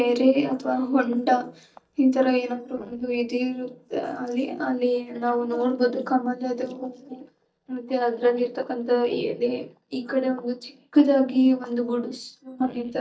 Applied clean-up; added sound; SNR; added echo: neural mask model DeepFilterNet 3.